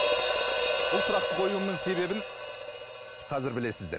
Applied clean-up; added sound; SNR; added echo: none; Hi-hat; -4 dB; none.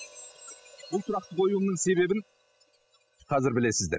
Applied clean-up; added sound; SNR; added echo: classical method spectral subtraction.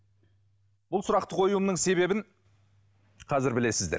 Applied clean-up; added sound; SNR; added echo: none; none; none; none.